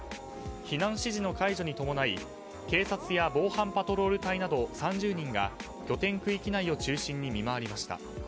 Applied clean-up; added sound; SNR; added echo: none; none; none; none.